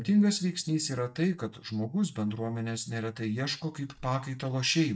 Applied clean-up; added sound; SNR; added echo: neural mask model DeepFilterNet 3.